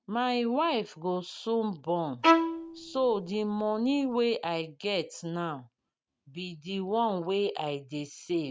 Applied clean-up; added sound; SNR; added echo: neural mask model RNNoise.